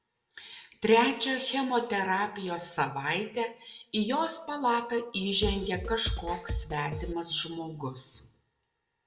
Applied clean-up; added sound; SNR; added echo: none; Drum kit; 5 dB; reverberation time 0.3 s.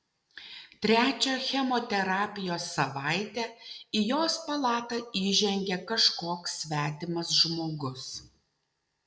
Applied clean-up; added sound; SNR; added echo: none; none; none; none.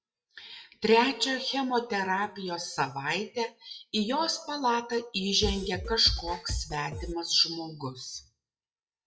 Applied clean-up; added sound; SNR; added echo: classical method WPE with log-MMSE.